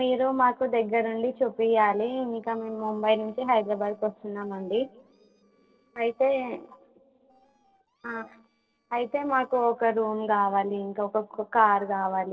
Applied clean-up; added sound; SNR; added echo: neural separator model SepFormer DNS4.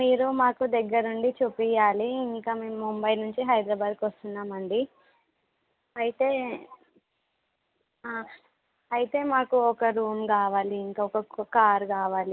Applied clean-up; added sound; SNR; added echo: none; none; none; none.